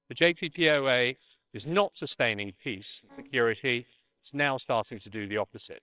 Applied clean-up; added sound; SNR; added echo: neural separator model SepFormer WHAMR!.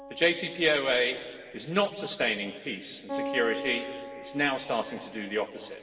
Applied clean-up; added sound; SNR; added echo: none; Acoustic guitar; 11 dB; reverberation time 2.6 s.